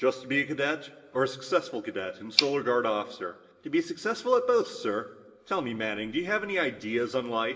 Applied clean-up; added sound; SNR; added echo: none; Tick; 11 dB; reverberation time 0.9 s.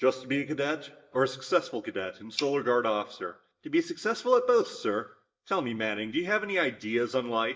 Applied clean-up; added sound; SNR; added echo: neural mask model DeepFilterNet 3.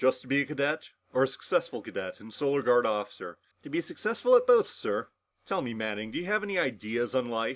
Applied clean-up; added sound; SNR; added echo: none; none; none; none.